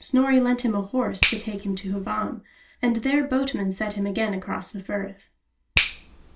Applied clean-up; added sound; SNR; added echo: none; Finger snapping; 4 dB; reverberation time 0.2 s.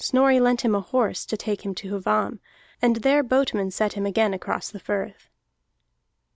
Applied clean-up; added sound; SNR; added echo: none; none; none; none.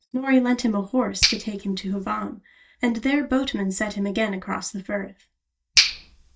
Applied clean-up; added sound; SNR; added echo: neural mask model DeepFilterNet 3.